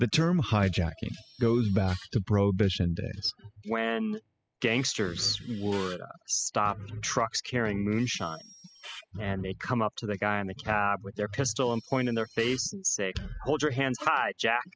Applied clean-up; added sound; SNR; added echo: classical method spectral subtraction.